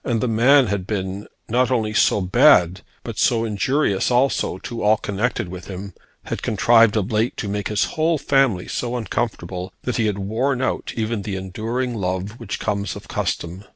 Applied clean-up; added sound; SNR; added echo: none; none; none; none.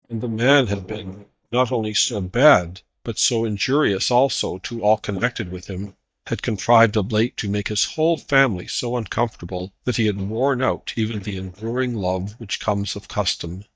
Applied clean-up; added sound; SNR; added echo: neural mask model DeepFilterNet 3.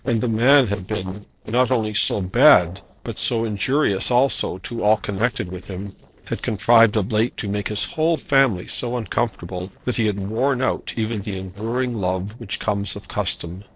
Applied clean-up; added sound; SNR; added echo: neural separator model SepFormer DNS4.